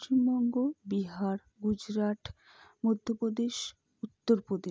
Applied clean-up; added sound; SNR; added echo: none; none; none; none.